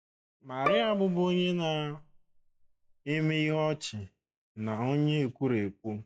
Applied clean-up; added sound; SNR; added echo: classical method log-MMSE.